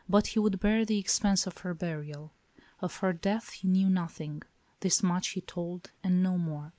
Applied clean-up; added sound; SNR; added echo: neural mask model Resemble Enhance denoiser.